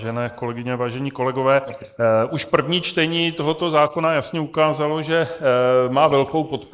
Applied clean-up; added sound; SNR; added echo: neural mask model Resemble Enhance denoiser.